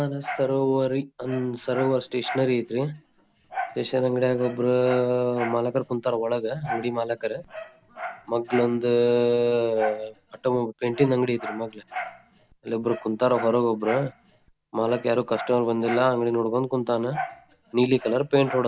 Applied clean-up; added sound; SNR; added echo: none; Dog; 13 dB; none.